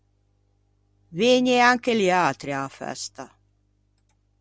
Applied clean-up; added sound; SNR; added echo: none; none; none; none.